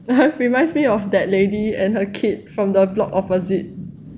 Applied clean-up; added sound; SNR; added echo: none; Rain / Thunderstorm; 18 dB; none.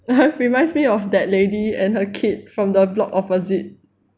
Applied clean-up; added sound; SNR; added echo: none; none; none; none.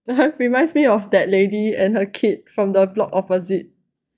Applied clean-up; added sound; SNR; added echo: neural mask model DeepFilterNet 3.